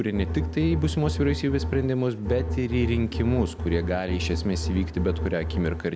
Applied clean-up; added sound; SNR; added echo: none; Bowed string instrument; 3 dB; none.